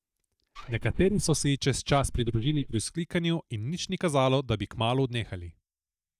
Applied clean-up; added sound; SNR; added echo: neural mask model DeepFilterNet 3.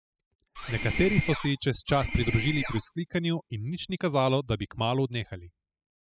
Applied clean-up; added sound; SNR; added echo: classical method spectral subtraction.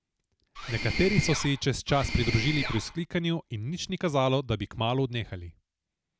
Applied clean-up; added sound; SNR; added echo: none; Mechanisms; 5 dB; none.